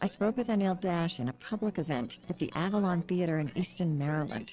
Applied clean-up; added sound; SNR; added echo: neural separator model SepFormer DNS4.